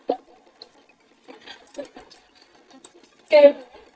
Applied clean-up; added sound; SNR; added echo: neural mask model DeepFilterNet 3.